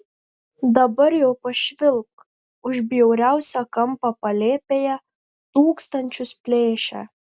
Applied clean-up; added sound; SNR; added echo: none; none; none; none.